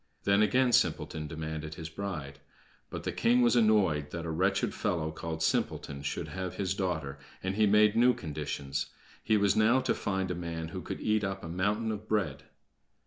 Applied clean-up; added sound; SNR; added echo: none; none; none; none.